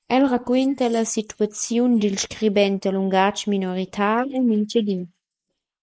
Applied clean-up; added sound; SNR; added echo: neural mask model Resemble Enhance denoiser.